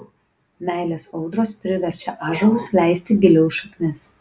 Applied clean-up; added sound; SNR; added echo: none; none; none; none.